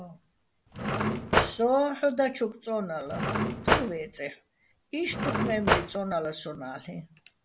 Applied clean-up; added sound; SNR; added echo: none; Cutlery, silverware / Drawer open or close; -3 dB; none.